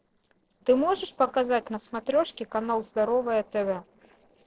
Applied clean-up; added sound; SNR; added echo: neural separator model SepFormer DNS4.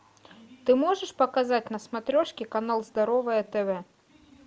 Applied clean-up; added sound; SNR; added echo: none; none; none; none.